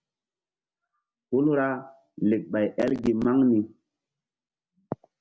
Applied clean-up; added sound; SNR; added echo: none; none; none; none.